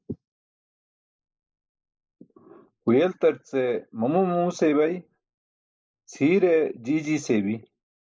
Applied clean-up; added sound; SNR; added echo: neural mask model Resemble Enhance denoiser.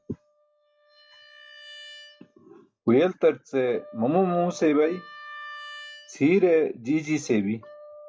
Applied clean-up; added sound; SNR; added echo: classical method log-MMSE.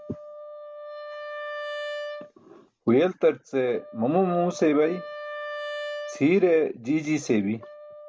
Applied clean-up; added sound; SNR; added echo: none; Wind instrument, woodwind instrument; 12 dB; none.